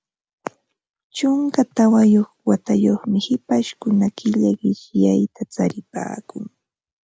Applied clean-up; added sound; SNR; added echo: none; none; none; none.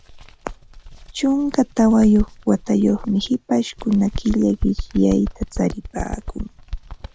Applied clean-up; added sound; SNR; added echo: none; Bird; 11 dB; none.